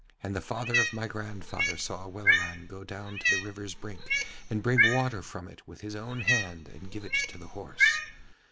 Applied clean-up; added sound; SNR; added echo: none; Cat; -5 dB; none.